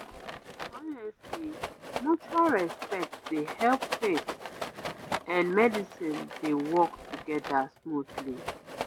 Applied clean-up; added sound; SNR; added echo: none; Rattle; 9 dB; none.